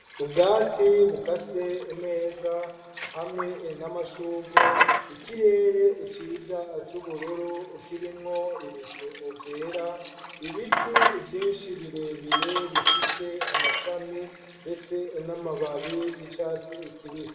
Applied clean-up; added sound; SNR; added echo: none; Sink (filling or washing); 1 dB; reverberation time 1.9 s.